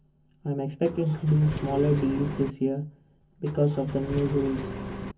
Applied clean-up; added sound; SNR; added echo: none; Engine; 9 dB; reverberation time 0.3 s.